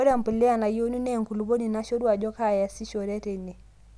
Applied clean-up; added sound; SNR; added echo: none; none; none; none.